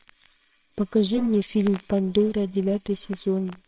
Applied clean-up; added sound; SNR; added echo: neural separator model SepFormer WHAMR!.